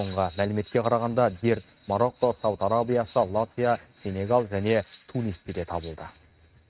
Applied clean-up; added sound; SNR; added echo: neural mask model RNNoise.